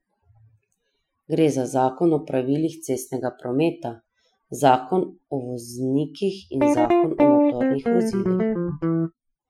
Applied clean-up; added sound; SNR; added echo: classical method Wiener filter.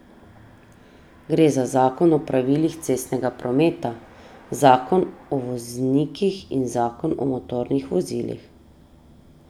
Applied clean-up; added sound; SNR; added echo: none; none; none; none.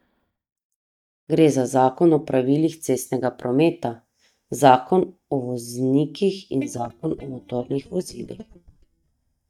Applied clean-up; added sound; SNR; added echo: neural mask model DeepFilterNet 3.